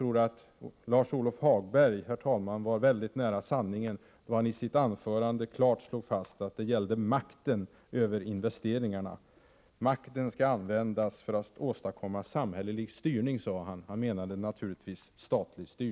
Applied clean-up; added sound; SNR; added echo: none; none; none; none.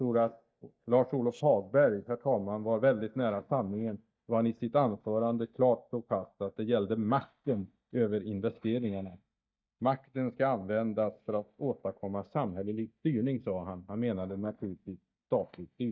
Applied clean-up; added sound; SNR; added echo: neural mask model DeepFilterNet 3.